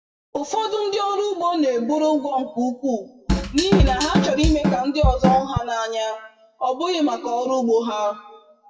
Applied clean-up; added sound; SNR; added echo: classical method WPE with log-MMSE.